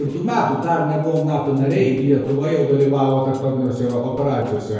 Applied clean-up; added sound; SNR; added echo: neural separator model SepFormer DNS4.